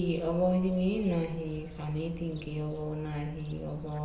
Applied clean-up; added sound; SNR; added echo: none; Fowl; 14 dB; reverberation time 0.9 s.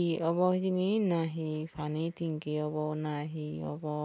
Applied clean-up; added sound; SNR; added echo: none; none; none; none.